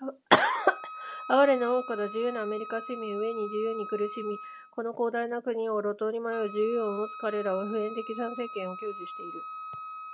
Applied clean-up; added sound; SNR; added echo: none; Wind instrument, woodwind instrument; 12 dB; none.